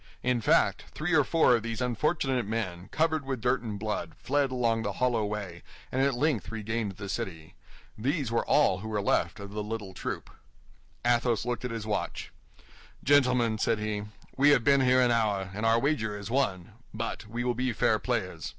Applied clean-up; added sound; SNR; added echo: none; none; none; none.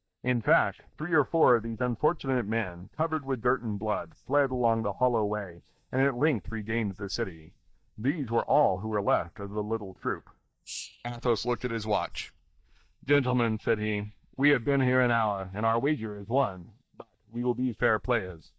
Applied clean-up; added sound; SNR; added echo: neural mask model DeepFilterNet 3.